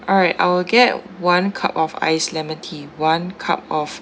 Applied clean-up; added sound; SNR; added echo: none; none; none; none.